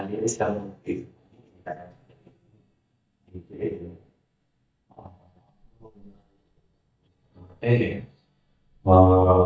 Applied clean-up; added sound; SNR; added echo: neural mask model DeepFilterNet 3.